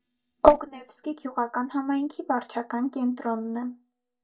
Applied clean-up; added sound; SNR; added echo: neural mask model DeepFilterNet 3.